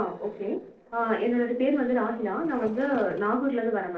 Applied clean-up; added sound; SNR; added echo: neural separator model SepFormer DNS4.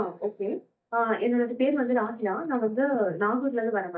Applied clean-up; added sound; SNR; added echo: neural mask model DeepFilterNet 3.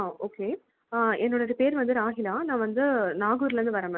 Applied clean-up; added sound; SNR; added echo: none; none; none; none.